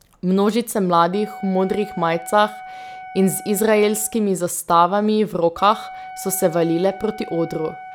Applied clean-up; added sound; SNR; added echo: none; Wind instrument, woodwind instrument; 17 dB; none.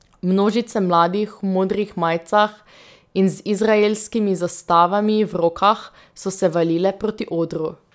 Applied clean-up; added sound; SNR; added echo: none; none; none; none.